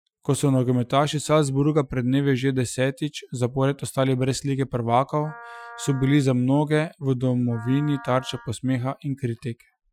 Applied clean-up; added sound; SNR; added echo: classical method Wiener filter.